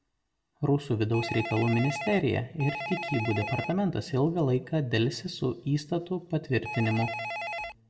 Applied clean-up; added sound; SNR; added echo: none; Telephone; 10 dB; reverberation time 0.8 s.